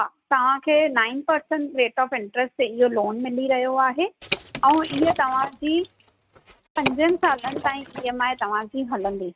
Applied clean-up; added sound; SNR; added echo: neural mask model RNNoise.